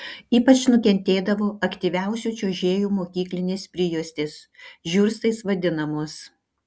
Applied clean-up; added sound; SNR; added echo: none; none; none; none.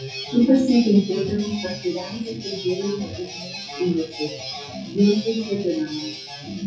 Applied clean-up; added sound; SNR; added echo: classical method WPE with log-MMSE.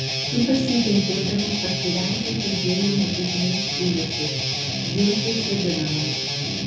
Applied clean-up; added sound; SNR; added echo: none; Guitar; 1 dB; reverberation time 0.6 s.